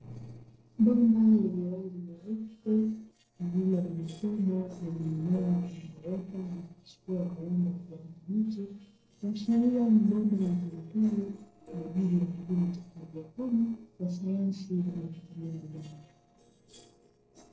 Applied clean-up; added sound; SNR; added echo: neural separator model SepFormer DNS4.